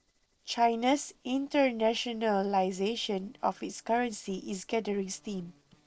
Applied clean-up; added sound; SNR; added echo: neural separator model SepFormer DNS4.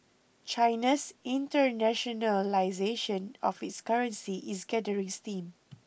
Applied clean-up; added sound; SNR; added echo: none; none; none; none.